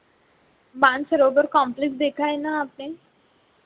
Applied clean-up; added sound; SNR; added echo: none; none; none; none.